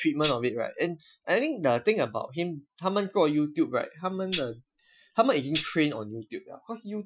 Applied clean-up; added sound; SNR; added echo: classical method Wiener filter.